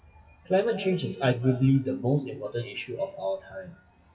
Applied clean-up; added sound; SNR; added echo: classical method WPE with log-MMSE.